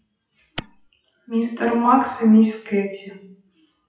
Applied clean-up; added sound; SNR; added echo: classical method WPE with log-MMSE.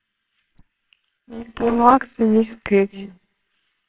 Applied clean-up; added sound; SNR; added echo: neural separator model SepFormer WHAMR!.